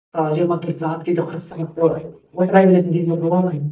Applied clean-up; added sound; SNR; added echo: neural mask model DeepFilterNet 3.